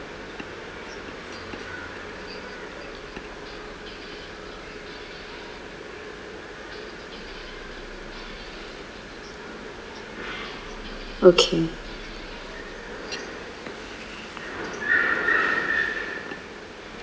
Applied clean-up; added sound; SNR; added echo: none; Glass; 19 dB; none.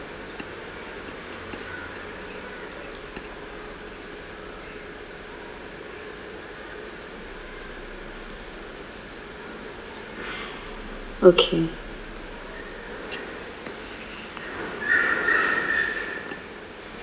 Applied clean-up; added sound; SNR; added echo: none; none; none; none.